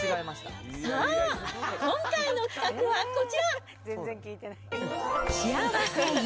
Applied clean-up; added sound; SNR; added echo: none; Slam / Engine; 17 dB; none.